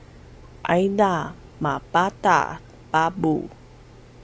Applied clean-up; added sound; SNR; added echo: none; none; none; none.